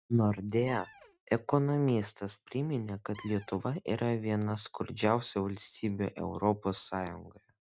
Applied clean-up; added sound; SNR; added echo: neural mask model RNNoise.